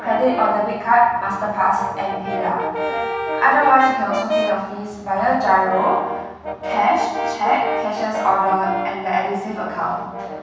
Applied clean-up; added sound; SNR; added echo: none; Brass instrument; 7 dB; reverberation time 1.1 s.